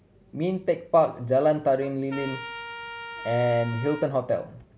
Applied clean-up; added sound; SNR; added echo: none; Trumpet; 14 dB; none.